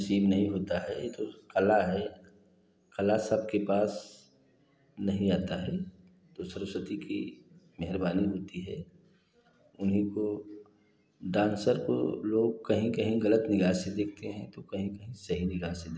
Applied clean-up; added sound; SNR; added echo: none; none; none; none.